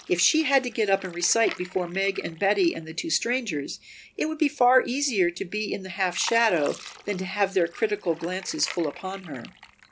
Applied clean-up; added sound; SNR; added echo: none; Fill (with liquid); 19 dB; none.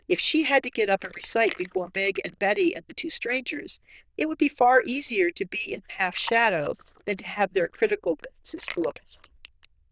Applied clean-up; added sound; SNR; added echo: neural diffusion model UNIVERSE++.